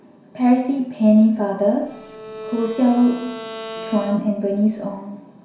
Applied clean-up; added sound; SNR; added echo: none; Bowed string instrument; 15 dB; reverberation time 0.7 s.